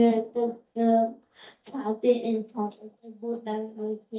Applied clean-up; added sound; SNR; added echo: neural mask model DeepFilterNet 3.